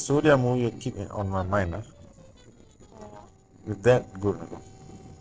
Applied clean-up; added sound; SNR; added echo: neural separator model SepFormer DNS4.